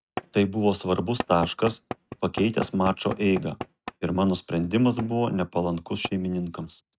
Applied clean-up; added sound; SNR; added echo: neural mask model RNNoise.